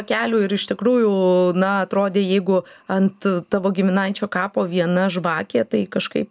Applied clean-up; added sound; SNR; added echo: none; none; none; none.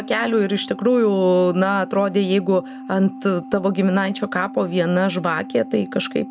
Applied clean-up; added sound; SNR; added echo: none; Organ; 15 dB; none.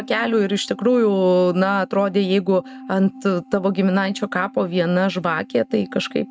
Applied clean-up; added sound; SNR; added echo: neural mask model RNNoise.